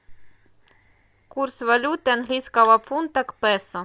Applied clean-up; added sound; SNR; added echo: none; none; none; none.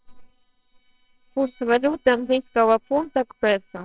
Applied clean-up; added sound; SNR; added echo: neural separator model SepFormer WHAMR!.